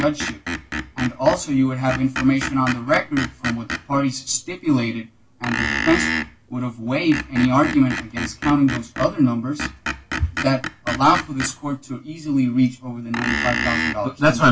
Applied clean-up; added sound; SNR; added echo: none; Screech; 7 dB; reverberation time 0.2 s.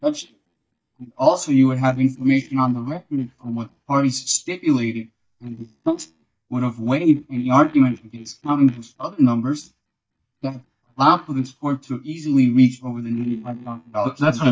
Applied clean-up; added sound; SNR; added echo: neural mask model DeepFilterNet 3.